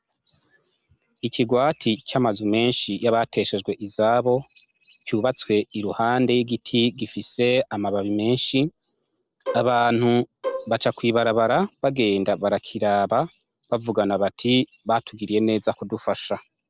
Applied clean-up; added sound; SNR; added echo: neural separator model SepFormer DNS4.